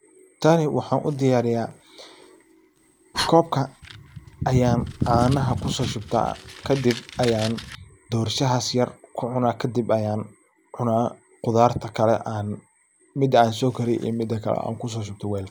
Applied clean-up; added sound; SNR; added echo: none; Fire; 18 dB; none.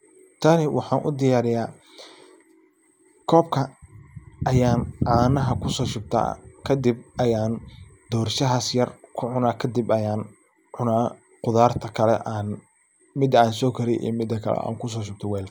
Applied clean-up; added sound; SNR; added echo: none; none; none; none.